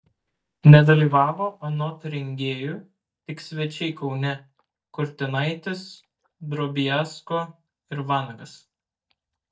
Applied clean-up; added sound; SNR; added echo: neural mask model DeepFilterNet 3.